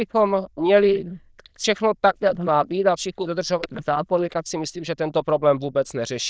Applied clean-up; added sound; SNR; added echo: neural diffusion model UNIVERSE++.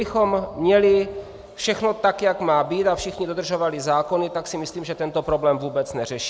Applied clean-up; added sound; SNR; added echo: none; none; none; none.